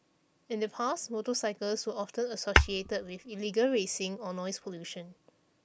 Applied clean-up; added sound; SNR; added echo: none; Tap / Hammer / Glass; 0 dB; none.